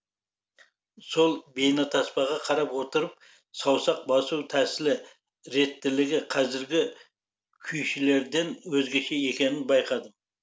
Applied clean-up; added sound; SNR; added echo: none; none; none; none.